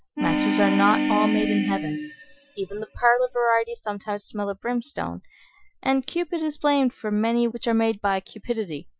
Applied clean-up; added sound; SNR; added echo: classical method Wiener filter.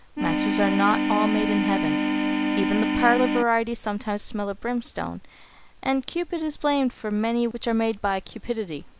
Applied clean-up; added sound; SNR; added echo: none; Organ; -2 dB; none.